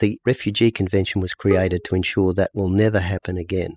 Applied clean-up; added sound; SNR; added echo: classical method spectral subtraction.